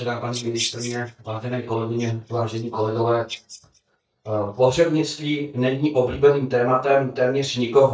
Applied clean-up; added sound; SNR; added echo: neural mask model DeepFilterNet 3.